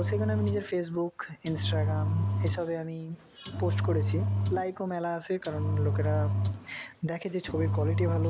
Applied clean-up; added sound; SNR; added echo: none; Engine; -3 dB; none.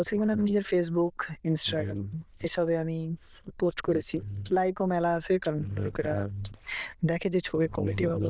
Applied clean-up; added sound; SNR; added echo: neural diffusion model UNIVERSE++.